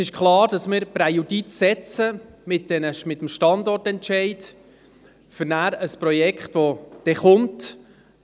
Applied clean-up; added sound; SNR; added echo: none; none; none; none.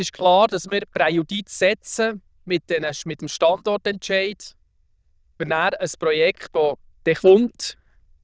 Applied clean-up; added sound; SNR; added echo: neural diffusion model UNIVERSE++.